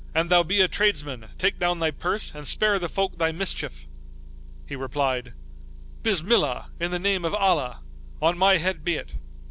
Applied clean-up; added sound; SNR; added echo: none; Motor vehicle (road) / Engine; 11 dB; none.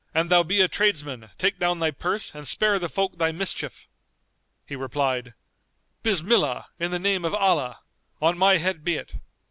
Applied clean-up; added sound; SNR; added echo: none; none; none; none.